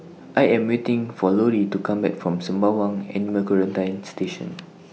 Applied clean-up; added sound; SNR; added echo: none; none; none; none.